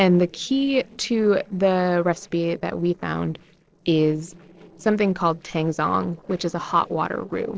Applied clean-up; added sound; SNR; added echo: neural separator model SepFormer DNS4.